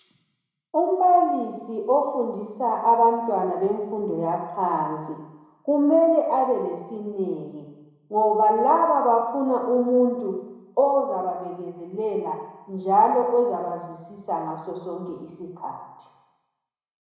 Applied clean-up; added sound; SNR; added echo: none; none; none; reverberation time 1.0 s.